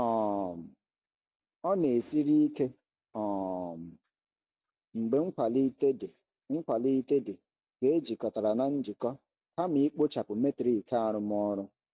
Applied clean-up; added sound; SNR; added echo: none; none; none; none.